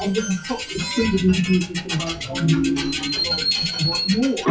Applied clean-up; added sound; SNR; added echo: classical method WPE with log-MMSE.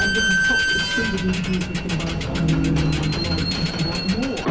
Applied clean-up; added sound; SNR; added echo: none; Squeak / Slam; -2 dB; reverberation time 0.5 s.